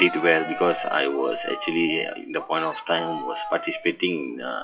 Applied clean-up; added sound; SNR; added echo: classical method WPE with log-MMSE.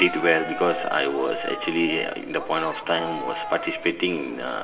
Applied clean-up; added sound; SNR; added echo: none; Cheering; 10 dB; reverberation time 1.1 s.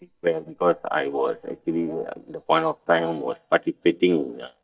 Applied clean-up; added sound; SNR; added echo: neural mask model DeepFilterNet 3.